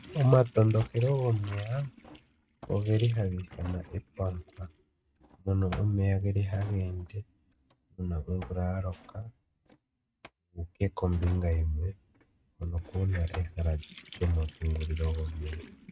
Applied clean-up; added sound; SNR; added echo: neural mask model RNNoise.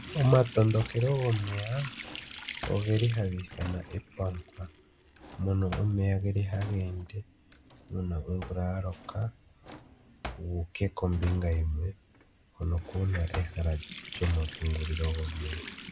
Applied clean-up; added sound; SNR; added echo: none; Drawer open or close + Water tap, faucet; 14 dB; none.